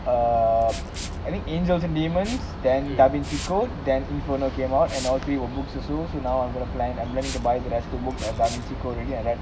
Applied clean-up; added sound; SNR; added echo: none; Liquid; 20 dB; none.